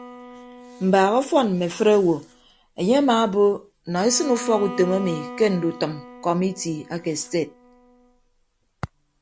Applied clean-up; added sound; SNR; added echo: none; Bowed string instrument; 17 dB; none.